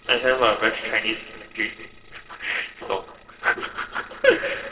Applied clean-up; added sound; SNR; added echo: neural separator model SepFormer DNS4.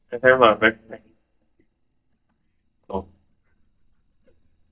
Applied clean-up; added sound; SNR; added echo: neural mask model DeepFilterNet 3.